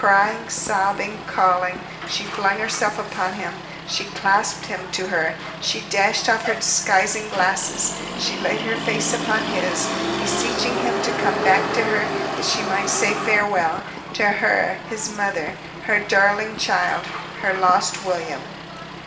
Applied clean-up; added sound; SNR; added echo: none; Motor vehicle (road); 6 dB; reverberation time 0.7 s.